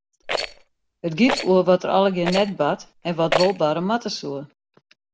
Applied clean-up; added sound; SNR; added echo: none; Rattle; 7 dB; none.